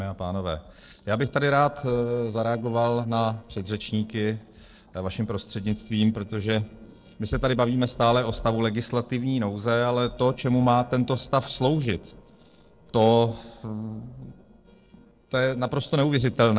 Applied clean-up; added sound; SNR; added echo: neural separator model SepFormer DNS4.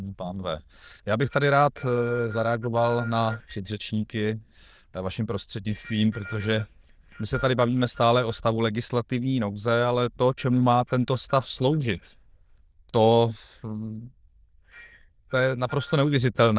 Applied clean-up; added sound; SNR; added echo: neural diffusion model UNIVERSE++.